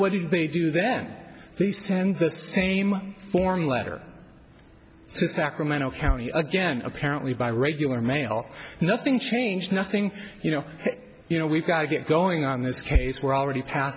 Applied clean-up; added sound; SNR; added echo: none; none; none; none.